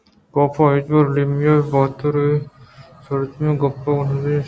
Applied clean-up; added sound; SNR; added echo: none; none; none; none.